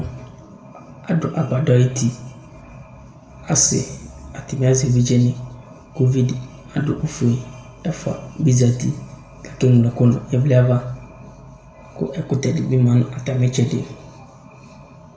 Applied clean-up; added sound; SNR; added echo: none; none; none; reverberation time 0.7 s.